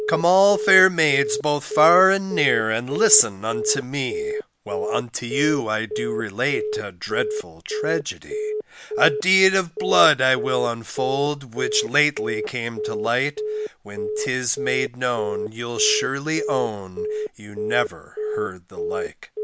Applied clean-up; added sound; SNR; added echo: none; Telephone; 6 dB; none.